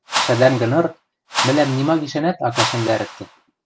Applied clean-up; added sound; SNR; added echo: none; Whoosh, swoosh, swish; 7 dB; none.